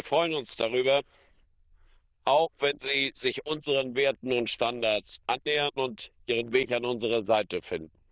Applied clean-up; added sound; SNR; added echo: neural diffusion model UNIVERSE++.